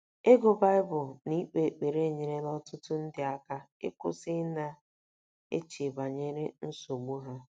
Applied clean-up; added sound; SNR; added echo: none; none; none; none.